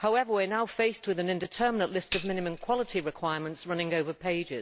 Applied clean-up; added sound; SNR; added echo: none; Tambourine; 11 dB; none.